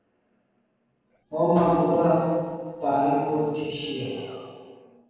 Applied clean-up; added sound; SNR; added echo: neural separator model SepFormer DNS4.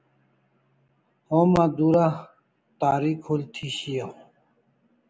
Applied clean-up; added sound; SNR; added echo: none; none; none; none.